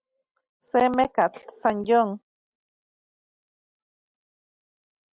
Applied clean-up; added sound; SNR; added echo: none; none; none; none.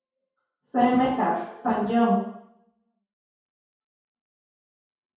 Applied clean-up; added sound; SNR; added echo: none; none; none; reverberation time 0.6 s.